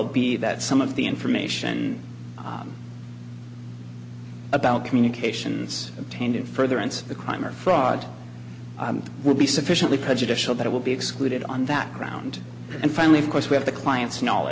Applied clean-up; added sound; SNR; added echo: none; none; none; none.